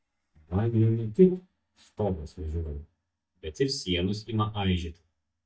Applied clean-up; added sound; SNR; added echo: neural mask model DeepFilterNet 3.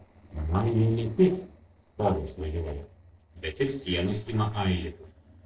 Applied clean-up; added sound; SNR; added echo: neural separator model SepFormer DNS4.